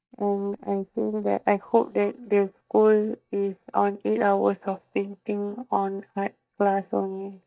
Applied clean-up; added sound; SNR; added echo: neural mask model DeepFilterNet 3.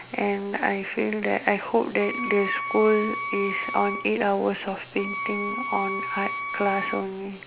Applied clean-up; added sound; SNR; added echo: none; Wind instrument, woodwind instrument; 6 dB; none.